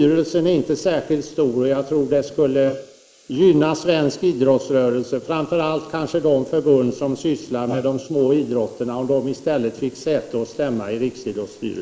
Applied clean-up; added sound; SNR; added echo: neural mask model Resemble Enhance denoiser.